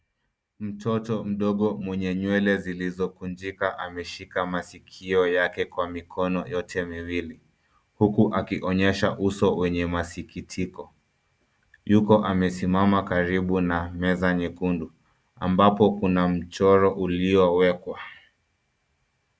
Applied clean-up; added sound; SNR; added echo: none; none; none; none.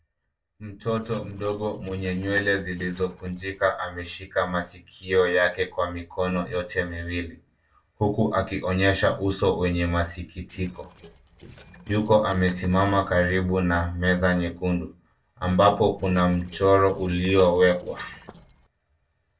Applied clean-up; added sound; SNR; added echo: neural separator model SepFormer DNS4.